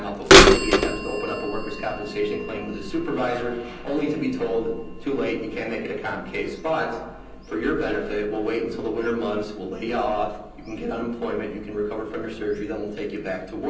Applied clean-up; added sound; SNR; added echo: none; Bird vocalization, bird call, bird song / Telephone; -2 dB; reverberation time 0.6 s.